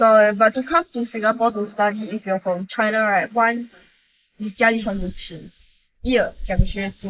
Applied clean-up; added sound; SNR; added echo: neural mask model Resemble Enhance denoiser.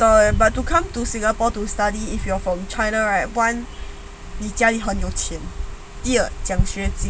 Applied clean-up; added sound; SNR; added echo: none; none; none; none.